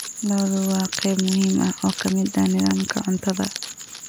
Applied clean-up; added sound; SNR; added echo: none; Crackle; 13 dB; none.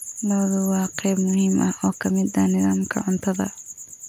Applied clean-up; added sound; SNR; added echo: none; none; none; none.